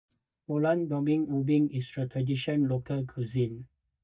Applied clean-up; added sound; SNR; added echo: neural mask model DeepFilterNet 3.